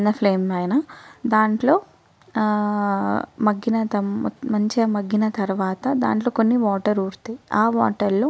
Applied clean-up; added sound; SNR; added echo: none; none; none; none.